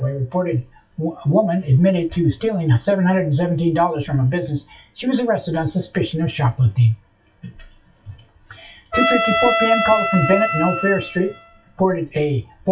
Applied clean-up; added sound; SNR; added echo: classical method WPE with log-MMSE.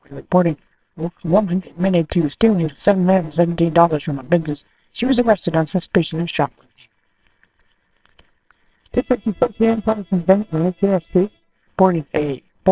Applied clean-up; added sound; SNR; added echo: neural separator model SepFormer WHAMR!.